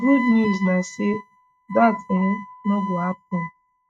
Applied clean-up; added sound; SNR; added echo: neural mask model RNNoise.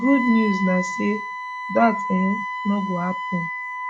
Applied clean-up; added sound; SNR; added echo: none; Wind instrument, woodwind instrument; 5 dB; none.